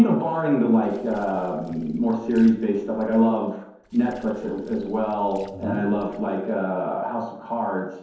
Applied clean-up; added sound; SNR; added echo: neural separator model SepFormer DNS4.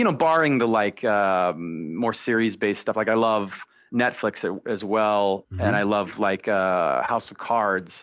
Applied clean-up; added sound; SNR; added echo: none; none; none; none.